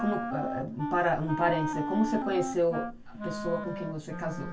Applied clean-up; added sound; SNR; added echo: none; Wind instrument, woodwind instrument; 5 dB; reverberation time 0.2 s.